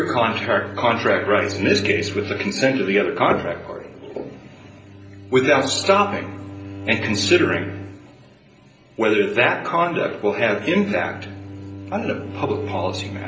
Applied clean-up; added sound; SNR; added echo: none; Bowed string instrument; 13 dB; reverberation time 0.5 s.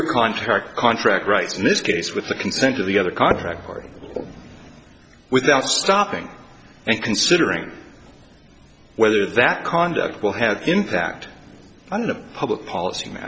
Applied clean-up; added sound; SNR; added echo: none; none; none; none.